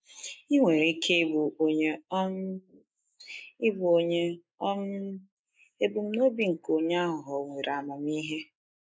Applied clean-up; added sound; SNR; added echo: neural mask model Resemble Enhance denoiser.